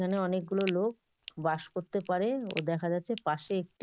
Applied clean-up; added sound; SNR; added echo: none; Crack; 11 dB; none.